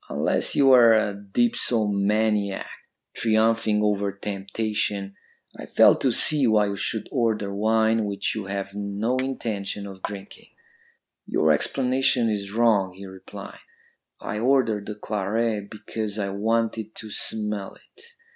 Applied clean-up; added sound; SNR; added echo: none; Chink, clink; 9 dB; none.